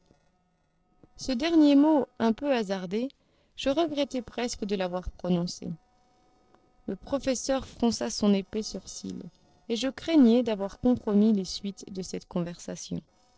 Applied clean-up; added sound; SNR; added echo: neural separator model SepFormer DNS4.